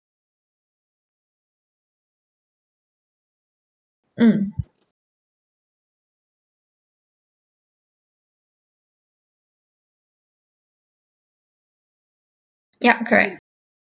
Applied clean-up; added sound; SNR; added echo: none; none; none; none.